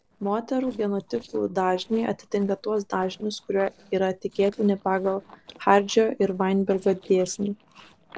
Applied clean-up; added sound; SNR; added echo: neural separator model SepFormer DNS4.